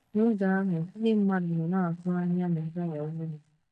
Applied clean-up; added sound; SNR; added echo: neural mask model DeepFilterNet 3.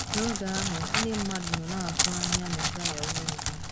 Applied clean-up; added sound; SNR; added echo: none; Crackle; -5 dB; none.